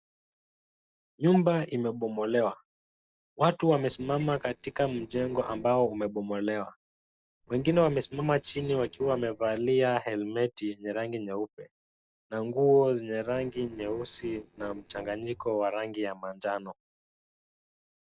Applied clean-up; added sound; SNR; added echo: neural separator model SepFormer DNS4.